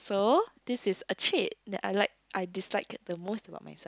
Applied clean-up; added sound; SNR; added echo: none; none; none; none.